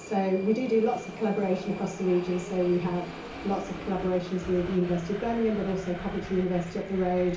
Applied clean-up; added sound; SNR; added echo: none; Subway, metro, underground; 13 dB; reverberation time 0.7 s.